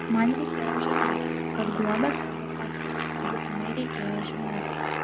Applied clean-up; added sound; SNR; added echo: none; Aircraft; -2 dB; none.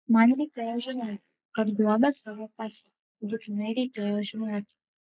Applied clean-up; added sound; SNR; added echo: neural mask model Resemble Enhance denoiser.